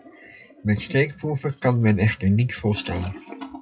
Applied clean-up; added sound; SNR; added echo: classical method WPE with log-MMSE.